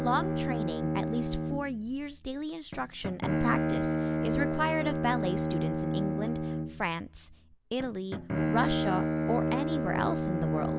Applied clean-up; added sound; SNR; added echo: none; Bowed string instrument; -2 dB; none.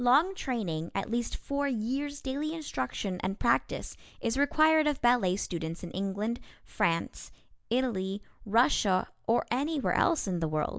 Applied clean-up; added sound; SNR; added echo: none; none; none; none.